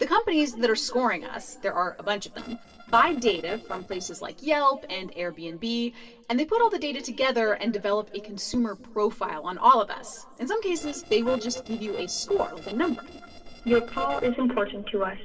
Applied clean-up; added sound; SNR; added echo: neural separator model SepFormer DNS4.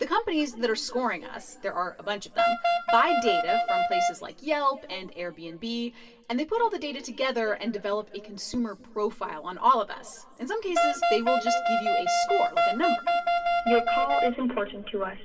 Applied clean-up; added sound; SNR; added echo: none; Wind instrument, woodwind instrument; -5 dB; reverberation time 2.5 s.